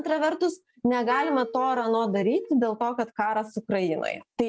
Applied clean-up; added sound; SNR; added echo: neural mask model DeepFilterNet 3.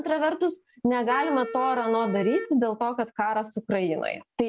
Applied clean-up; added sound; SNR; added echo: none; Wind instrument, woodwind instrument; 10 dB; none.